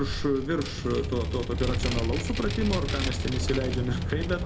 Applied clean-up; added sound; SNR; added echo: none; Vehicle; 0 dB; reverberation time 0.4 s.